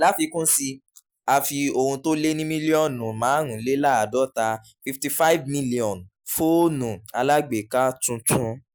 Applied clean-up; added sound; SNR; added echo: none; none; none; none.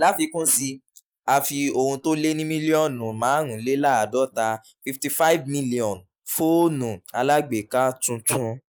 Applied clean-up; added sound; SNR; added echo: neural mask model Resemble Enhance denoiser.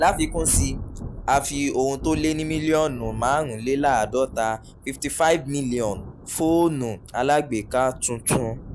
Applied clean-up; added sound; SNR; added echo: none; Thunder; 11 dB; none.